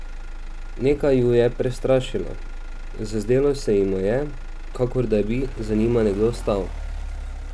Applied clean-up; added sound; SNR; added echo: none; Motor vehicle (road); 7 dB; none.